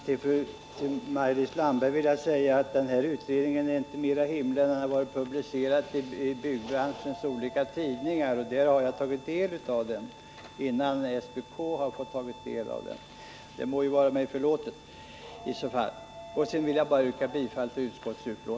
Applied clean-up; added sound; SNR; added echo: none; Dog + Bowed string instrument; 19 dB; none.